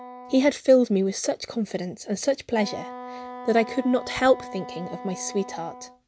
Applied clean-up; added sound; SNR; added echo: none; Wind instrument, woodwind instrument; 15 dB; none.